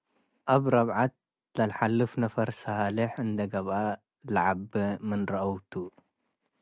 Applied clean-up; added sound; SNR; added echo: none; none; none; none.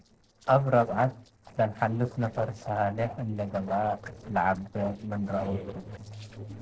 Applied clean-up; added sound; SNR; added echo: neural separator model SepFormer DNS4.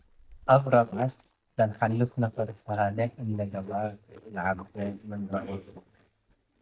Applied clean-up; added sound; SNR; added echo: neural mask model DeepFilterNet 3.